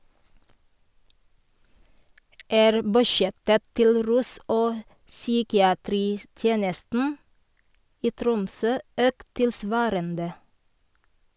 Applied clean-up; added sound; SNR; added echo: none; none; none; none.